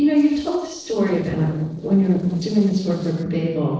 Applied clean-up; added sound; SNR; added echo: neural separator model SepFormer DNS4.